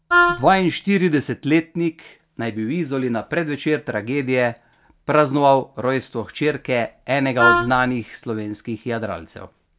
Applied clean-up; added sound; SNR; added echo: none; Wind instrument, woodwind instrument; -2 dB; none.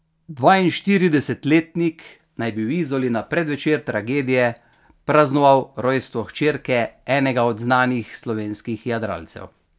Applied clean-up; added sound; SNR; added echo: none; none; none; none.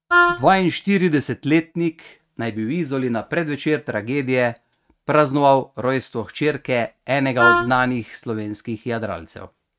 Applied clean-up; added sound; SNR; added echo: neural mask model RNNoise.